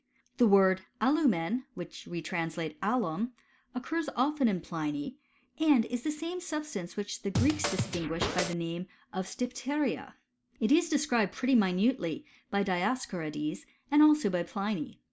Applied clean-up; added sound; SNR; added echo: none; Scratching (performance technique); 2 dB; none.